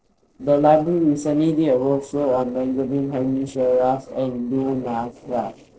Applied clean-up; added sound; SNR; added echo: neural separator model SepFormer DNS4.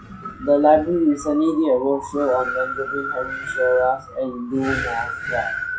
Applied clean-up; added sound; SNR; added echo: classical method WPE with log-MMSE.